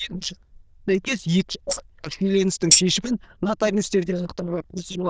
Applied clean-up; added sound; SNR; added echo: neural diffusion model UNIVERSE++.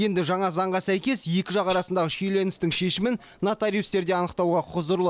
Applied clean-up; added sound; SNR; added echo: neural mask model Resemble Enhance denoiser.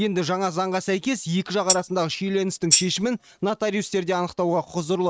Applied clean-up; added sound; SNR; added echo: neural mask model RNNoise.